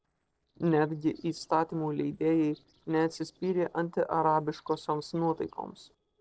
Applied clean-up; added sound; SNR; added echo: neural separator model SepFormer DNS4.